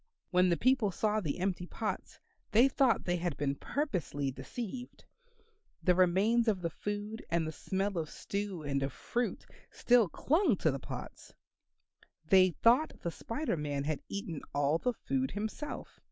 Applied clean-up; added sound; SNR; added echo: none; none; none; none.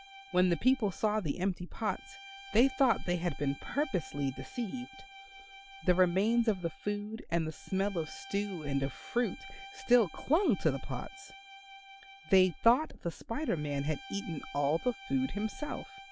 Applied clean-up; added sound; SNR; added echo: none; Bowed string instrument; 19 dB; none.